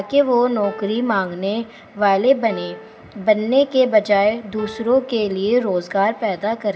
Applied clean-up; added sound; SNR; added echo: none; Piano; 20 dB; reverberation time 0.3 s.